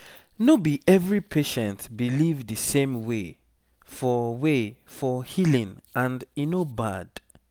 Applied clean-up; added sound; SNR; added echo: none; none; none; none.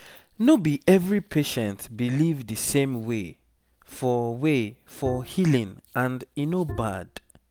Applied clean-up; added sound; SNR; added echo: none; Bowed string instrument; 14 dB; none.